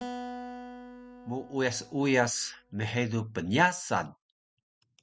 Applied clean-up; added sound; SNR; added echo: none; Acoustic guitar; 14 dB; none.